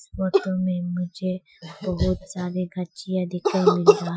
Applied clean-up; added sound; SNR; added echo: classical method Wiener filter.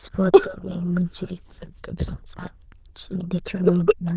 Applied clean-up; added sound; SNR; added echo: neural diffusion model UNIVERSE++.